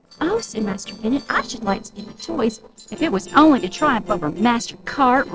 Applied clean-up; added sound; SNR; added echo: neural separator model SepFormer DNS4.